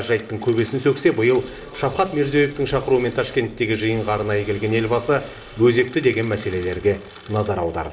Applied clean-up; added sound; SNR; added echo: none; none; none; reverberation time 2.6 s.